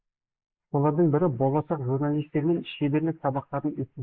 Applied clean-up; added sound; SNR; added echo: neural mask model Resemble Enhance denoiser.